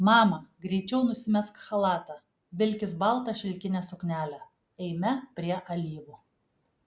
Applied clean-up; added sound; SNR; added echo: none; none; none; none.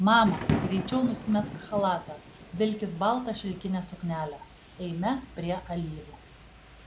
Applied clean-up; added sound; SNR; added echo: none; Thunder / Rain; 9 dB; none.